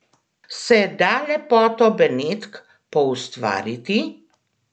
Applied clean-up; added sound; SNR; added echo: none; none; none; none.